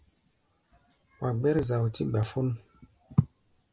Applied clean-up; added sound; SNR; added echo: none; none; none; none.